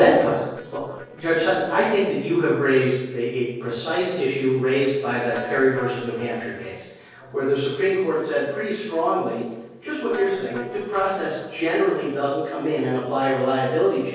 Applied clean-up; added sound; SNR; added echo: neural separator model SepFormer DNS4.